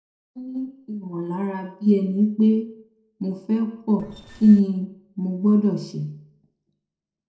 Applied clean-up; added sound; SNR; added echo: neural separator model SepFormer DNS4.